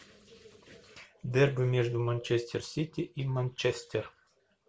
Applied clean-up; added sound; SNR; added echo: none; none; none; none.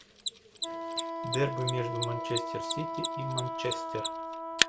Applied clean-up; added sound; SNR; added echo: none; Mechanisms + Wind instrument, woodwind instrument; -2 dB; none.